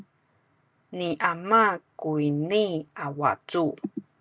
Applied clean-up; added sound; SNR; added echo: none; none; none; none.